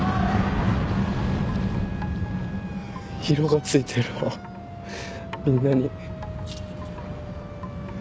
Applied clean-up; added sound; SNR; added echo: none; Siren + Wind chime; 17 dB; none.